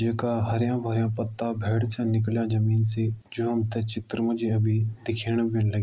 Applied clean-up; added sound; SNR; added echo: none; none; none; none.